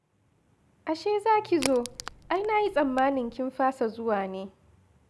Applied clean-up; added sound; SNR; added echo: none; Crack; 12 dB; none.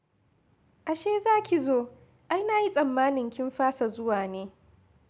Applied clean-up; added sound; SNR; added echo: none; none; none; none.